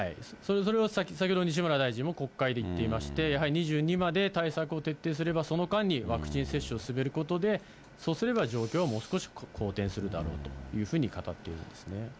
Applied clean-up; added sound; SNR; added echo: none; none; none; none.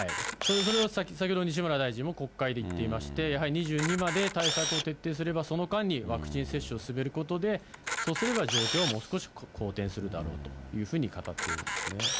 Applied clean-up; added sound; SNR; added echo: none; Camera; 5 dB; none.